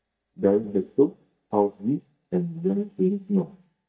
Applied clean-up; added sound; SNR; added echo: neural mask model DeepFilterNet 3.